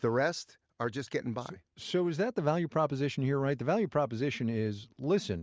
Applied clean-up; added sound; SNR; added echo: none; none; none; none.